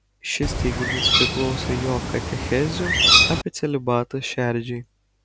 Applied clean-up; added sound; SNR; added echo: none; Bird; -5 dB; none.